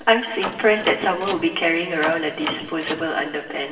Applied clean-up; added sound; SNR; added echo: none; Door; 11 dB; reverberation time 2.2 s.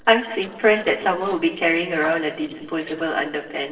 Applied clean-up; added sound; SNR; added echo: neural separator model SepFormer DNS4.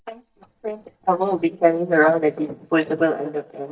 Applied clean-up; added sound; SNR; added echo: neural mask model DeepFilterNet 3.